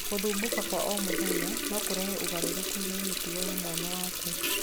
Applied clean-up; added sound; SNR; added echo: none; Water tap, faucet; -4 dB; none.